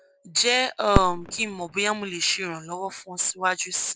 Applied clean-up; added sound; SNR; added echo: none; Fireworks; 5 dB; none.